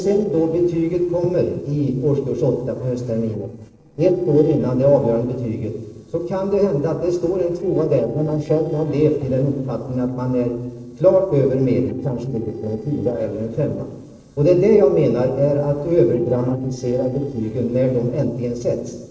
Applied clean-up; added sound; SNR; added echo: neural separator model SepFormer DNS4.